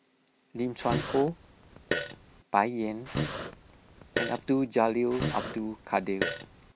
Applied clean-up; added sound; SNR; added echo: none; Fart; 5 dB; none.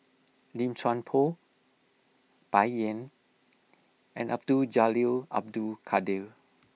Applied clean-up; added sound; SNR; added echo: none; none; none; none.